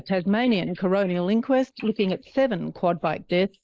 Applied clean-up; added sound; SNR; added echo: neural mask model Resemble Enhance denoiser.